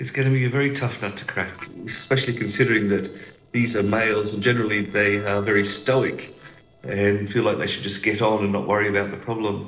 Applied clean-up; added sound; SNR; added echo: neural separator model SepFormer DNS4.